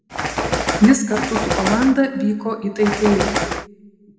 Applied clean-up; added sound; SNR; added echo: none; Bird; 3 dB; reverberation time 1.4 s.